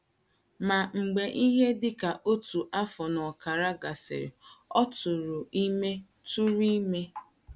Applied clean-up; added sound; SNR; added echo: none; none; none; none.